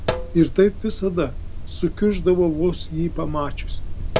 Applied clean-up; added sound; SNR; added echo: none; Sink (filling or washing); 5 dB; none.